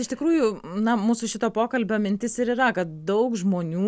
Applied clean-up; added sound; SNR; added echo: none; none; none; none.